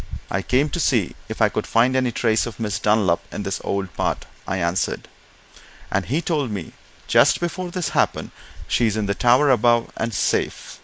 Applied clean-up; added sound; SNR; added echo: neural mask model Resemble Enhance denoiser.